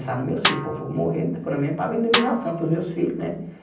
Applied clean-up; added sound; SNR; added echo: none; Snare drum; 5 dB; reverberation time 0.6 s.